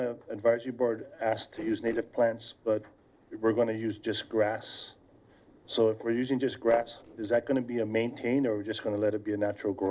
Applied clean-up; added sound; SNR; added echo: neural separator model SepFormer DNS4.